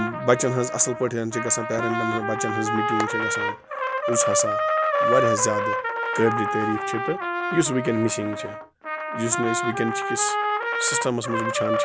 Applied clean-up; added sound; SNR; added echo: none; Trumpet; 0 dB; none.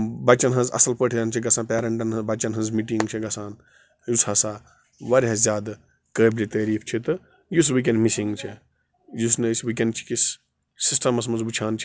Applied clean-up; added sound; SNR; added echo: none; none; none; none.